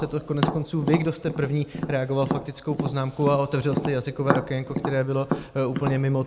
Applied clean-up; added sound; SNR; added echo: none; Tap; 5 dB; none.